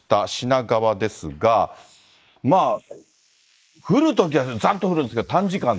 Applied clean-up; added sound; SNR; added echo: neural mask model Resemble Enhance denoiser.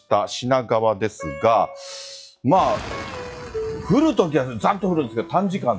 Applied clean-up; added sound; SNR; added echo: classical method log-MMSE.